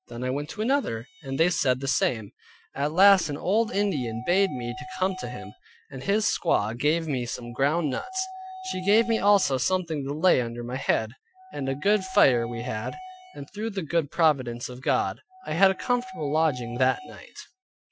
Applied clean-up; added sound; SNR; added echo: classical method Wiener filter.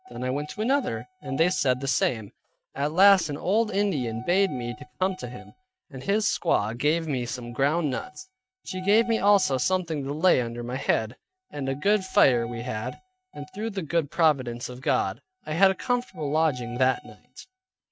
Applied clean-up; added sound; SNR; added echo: neural mask model RNNoise.